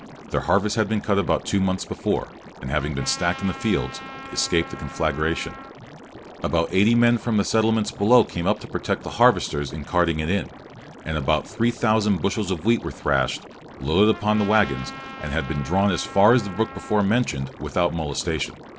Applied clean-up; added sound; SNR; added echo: none; Trumpet + Liquid; 16 dB; none.